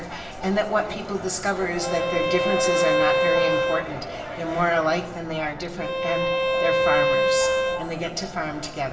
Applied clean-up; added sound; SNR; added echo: none; Bowed string instrument; -2 dB; reverberation time 1.3 s.